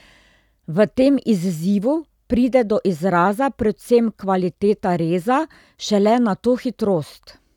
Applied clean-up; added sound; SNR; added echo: none; none; none; none.